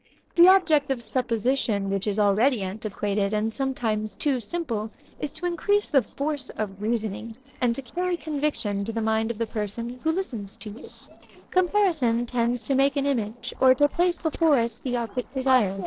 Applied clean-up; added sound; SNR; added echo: neural separator model SepFormer DNS4.